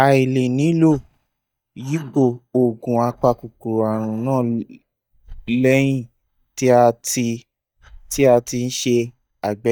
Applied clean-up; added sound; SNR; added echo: neural mask model DeepFilterNet 3.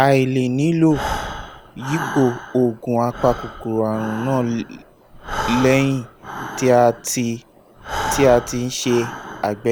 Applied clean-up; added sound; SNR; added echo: none; Breathing; 10 dB; none.